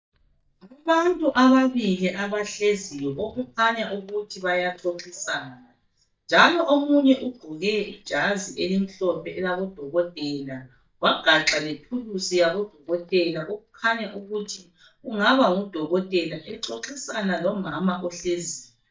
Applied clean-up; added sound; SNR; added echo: neural mask model DeepFilterNet 3.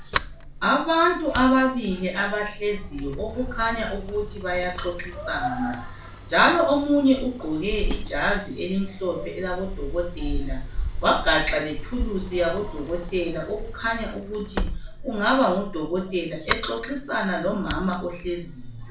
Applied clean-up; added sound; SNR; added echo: none; Sliding door; 7 dB; reverberation time 0.3 s.